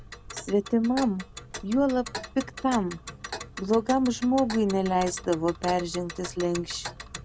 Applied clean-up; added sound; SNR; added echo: none; Tick; 13 dB; none.